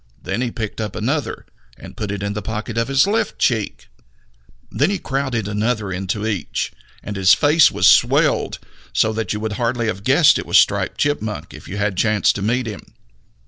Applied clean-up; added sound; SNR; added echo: none; none; none; none.